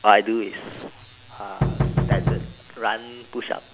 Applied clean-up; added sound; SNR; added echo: none; Knock; -2 dB; none.